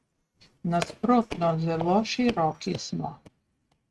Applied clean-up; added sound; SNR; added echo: neural mask model RNNoise.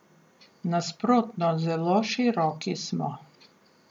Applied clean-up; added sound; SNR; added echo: none; none; none; none.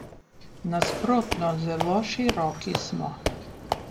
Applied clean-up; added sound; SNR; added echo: none; Squeak / Walk, footsteps; 4 dB; none.